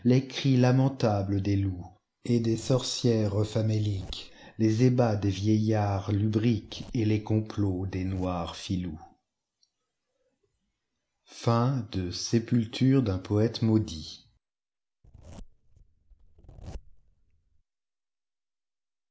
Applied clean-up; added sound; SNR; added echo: neural mask model Resemble Enhance denoiser.